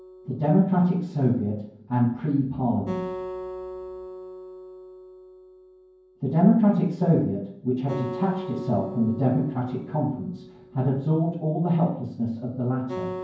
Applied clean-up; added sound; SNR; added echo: none; Acoustic guitar; 14 dB; reverberation time 0.9 s.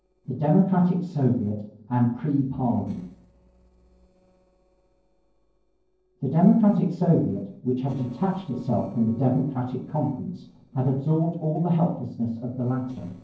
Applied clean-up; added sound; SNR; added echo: neural separator model SepFormer DNS4.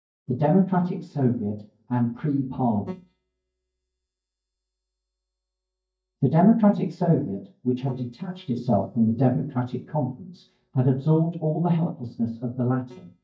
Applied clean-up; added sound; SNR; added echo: neural mask model DeepFilterNet 3.